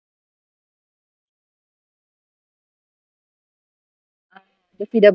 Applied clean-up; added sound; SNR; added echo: neural mask model DeepFilterNet 3.